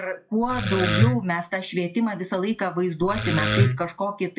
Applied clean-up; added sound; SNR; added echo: classical method WPE with log-MMSE.